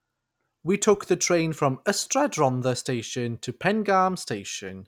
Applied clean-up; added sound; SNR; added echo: none; none; none; none.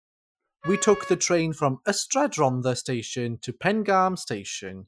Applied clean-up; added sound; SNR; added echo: classical method Wiener filter.